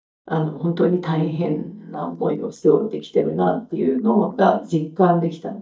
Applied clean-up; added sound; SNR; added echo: neural mask model DeepFilterNet 3.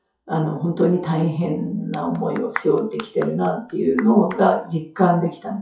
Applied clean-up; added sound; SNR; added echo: classical method WPE with log-MMSE.